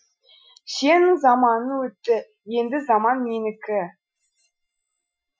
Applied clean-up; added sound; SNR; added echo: classical method Wiener filter.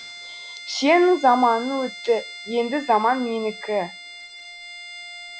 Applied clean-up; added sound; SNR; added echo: none; Bowed string instrument; 15 dB; none.